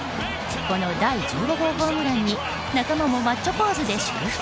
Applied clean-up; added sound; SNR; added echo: none; none; none; none.